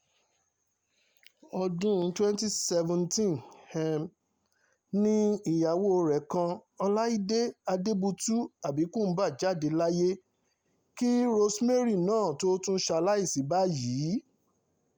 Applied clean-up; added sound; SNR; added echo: none; none; none; none.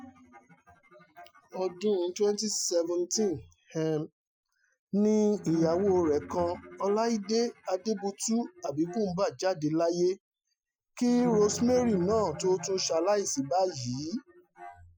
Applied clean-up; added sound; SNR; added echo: classical method Wiener filter.